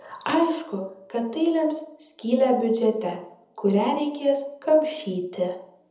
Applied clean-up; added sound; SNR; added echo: none; none; none; reverberation time 0.7 s.